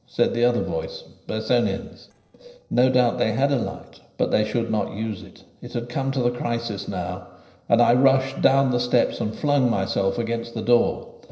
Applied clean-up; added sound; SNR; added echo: neural separator model SepFormer DNS4.